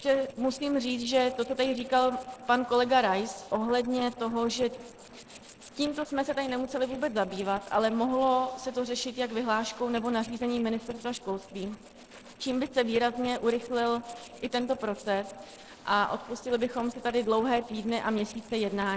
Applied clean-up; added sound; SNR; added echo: neural separator model SepFormer DNS4.